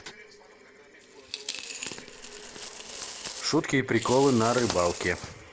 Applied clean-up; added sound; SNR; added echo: none; Coin (dropping); 11 dB; none.